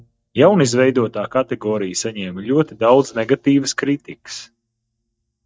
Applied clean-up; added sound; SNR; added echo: neural mask model DeepFilterNet 3.